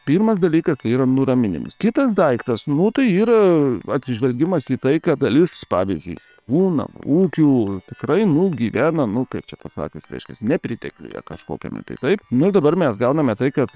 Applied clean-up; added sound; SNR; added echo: neural separator model SepFormer WHAM!.